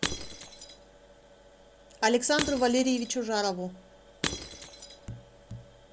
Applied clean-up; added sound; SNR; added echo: none; Shatter / Crushing; 8 dB; none.